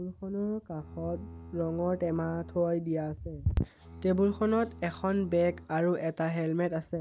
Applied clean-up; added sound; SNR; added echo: none; Bowed string instrument; 16 dB; none.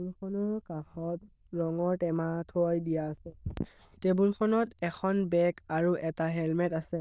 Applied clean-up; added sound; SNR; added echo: neural diffusion model UNIVERSE++.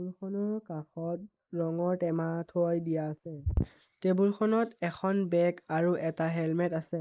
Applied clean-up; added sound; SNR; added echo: neural mask model Resemble Enhance denoiser.